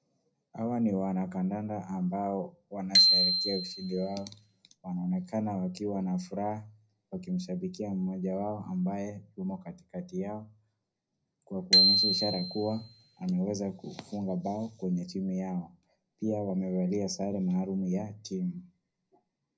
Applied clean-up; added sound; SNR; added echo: none; Bicycle bell; -4 dB; reverberation time 0.4 s.